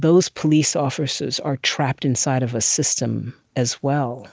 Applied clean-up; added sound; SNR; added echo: none; none; none; none.